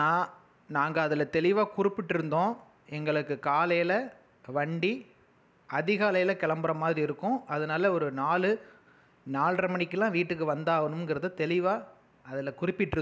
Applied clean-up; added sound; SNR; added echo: none; none; none; none.